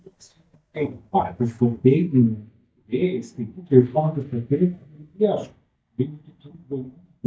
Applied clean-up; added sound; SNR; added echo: neural mask model DeepFilterNet 3.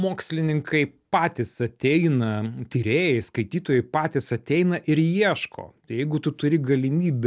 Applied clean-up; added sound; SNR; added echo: none; none; none; none.